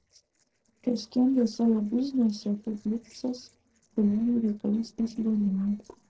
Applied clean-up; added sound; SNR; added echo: neural separator model SepFormer DNS4.